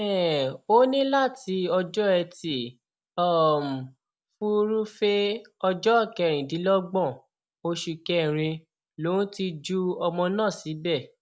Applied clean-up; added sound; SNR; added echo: none; none; none; none.